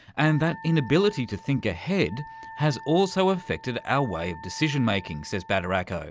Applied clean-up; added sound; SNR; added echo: none; Wind instrument, woodwind instrument; 18 dB; none.